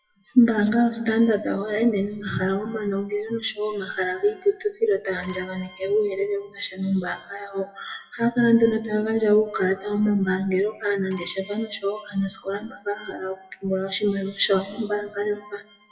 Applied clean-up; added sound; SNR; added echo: classical method WPE with log-MMSE.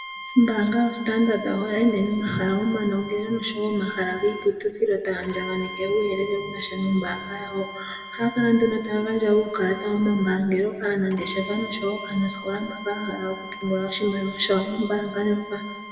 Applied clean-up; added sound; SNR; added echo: none; Bowed string instrument; 14 dB; reverberation time 1.8 s.